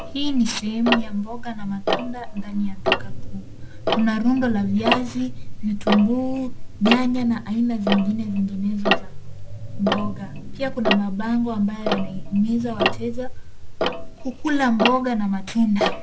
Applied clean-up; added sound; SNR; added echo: none; Tick-tock; 2 dB; none.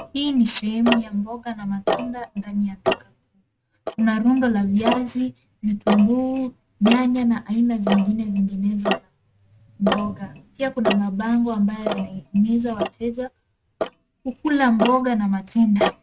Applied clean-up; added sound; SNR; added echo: neural mask model RNNoise.